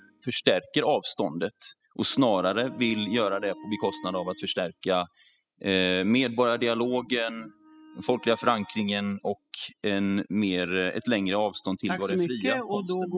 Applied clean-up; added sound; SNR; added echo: classical method spectral subtraction.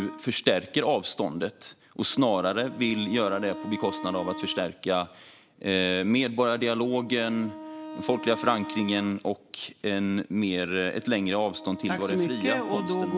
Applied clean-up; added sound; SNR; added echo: none; Wind instrument, woodwind instrument; 14 dB; none.